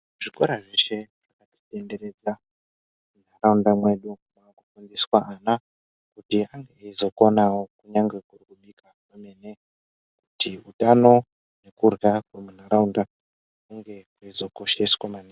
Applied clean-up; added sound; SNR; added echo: none; none; none; none.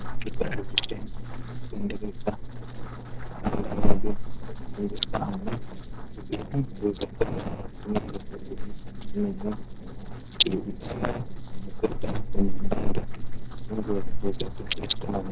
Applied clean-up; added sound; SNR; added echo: neural separator model SepFormer DNS4.